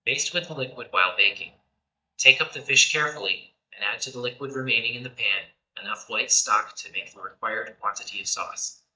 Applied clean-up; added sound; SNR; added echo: neural mask model DeepFilterNet 3.